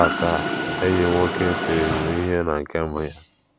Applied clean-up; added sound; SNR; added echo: none; Mechanisms; 4 dB; none.